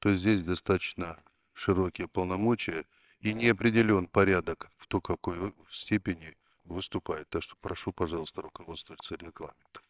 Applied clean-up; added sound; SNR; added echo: neural separator model SepFormer WHAMR!.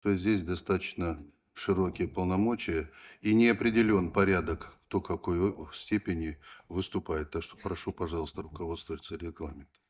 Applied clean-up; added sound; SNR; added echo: neural mask model DeepFilterNet 3.